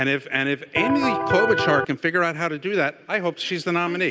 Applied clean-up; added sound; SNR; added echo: none; Electric guitar; 0 dB; none.